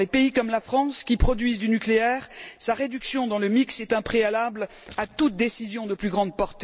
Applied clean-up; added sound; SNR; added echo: neural separator model SepFormer DNS4.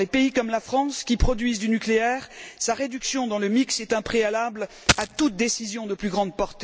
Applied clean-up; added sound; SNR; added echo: none; Coin (dropping); -2 dB; none.